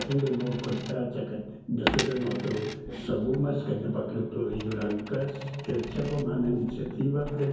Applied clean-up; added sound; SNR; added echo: none; Coin (dropping); 10 dB; reverberation time 0.6 s.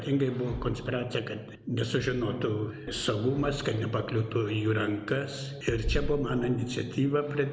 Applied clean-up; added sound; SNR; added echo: none; none; none; none.